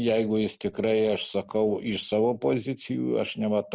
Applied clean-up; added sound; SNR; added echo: none; none; none; none.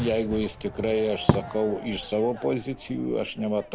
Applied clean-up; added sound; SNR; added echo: none; Fireworks; 6 dB; none.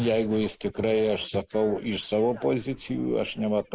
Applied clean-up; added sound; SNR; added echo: neural mask model Resemble Enhance denoiser.